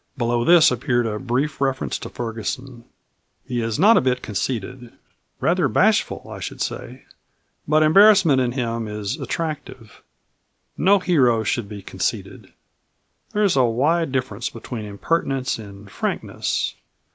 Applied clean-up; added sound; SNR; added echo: none; none; none; none.